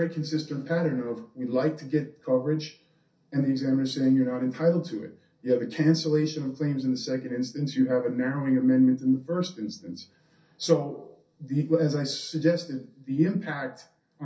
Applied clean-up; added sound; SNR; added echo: none; none; none; reverberation time 0.3 s.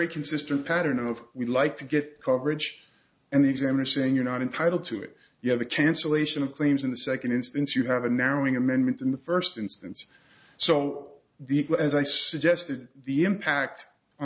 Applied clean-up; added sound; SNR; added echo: none; none; none; none.